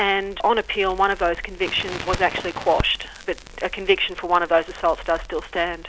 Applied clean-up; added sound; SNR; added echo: none; Crackle; 13 dB; none.